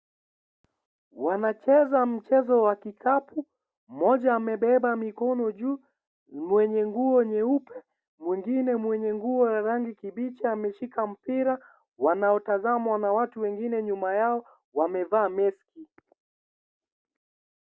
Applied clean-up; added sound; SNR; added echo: none; none; none; none.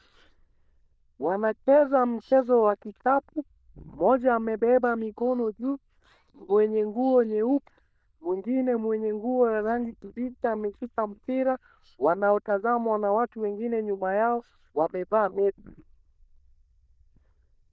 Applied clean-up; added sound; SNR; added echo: neural diffusion model UNIVERSE++.